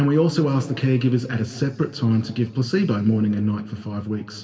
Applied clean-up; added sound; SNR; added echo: none; none; none; reverberation time 1.8 s.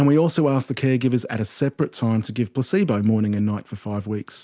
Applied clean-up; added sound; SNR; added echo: none; none; none; none.